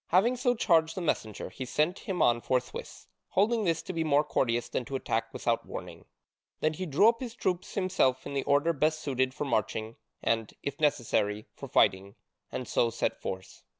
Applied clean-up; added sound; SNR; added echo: none; none; none; none.